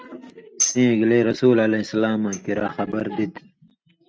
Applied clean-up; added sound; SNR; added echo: neural mask model RNNoise.